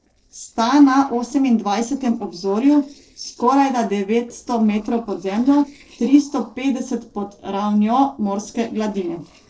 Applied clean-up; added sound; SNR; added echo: neural separator model SepFormer DNS4.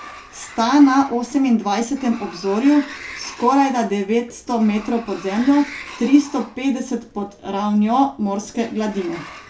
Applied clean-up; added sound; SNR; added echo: none; Sliding door; 19 dB; reverberation time 0.2 s.